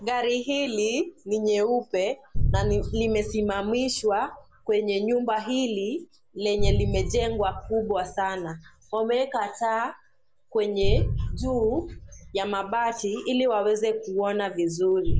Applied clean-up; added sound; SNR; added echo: none; Boom; 5 dB; none.